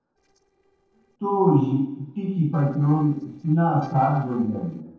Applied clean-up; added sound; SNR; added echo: neural separator model SepFormer DNS4.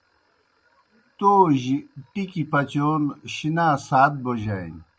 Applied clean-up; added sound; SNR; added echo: none; none; none; none.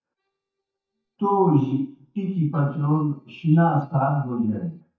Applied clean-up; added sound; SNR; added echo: neural mask model DeepFilterNet 3.